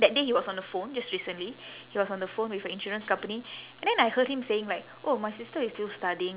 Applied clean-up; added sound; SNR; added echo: none; none; none; none.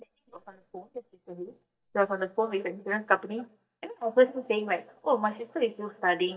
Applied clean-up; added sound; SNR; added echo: neural mask model DeepFilterNet 3.